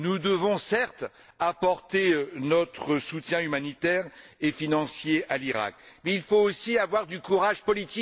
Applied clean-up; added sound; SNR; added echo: none; none; none; none.